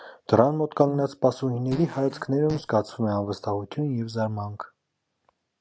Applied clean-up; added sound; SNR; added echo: none; Fart; 15 dB; none.